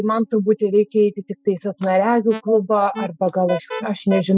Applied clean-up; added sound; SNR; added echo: classical method spectral subtraction.